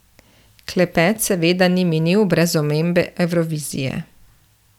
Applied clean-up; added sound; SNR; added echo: none; none; none; none.